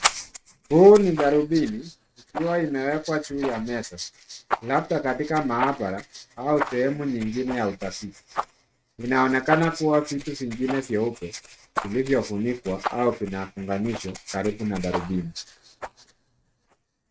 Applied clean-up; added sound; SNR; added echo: neural mask model RNNoise.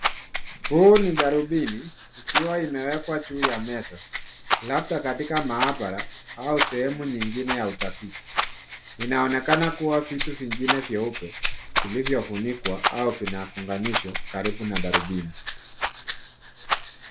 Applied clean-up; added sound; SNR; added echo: none; Rattle + Rattle (instrument); 1 dB; none.